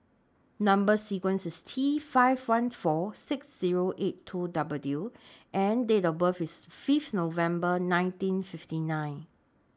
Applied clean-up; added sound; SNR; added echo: none; none; none; none.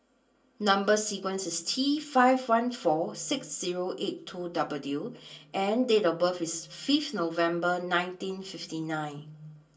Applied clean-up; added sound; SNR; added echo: none; none; none; reverberation time 0.2 s.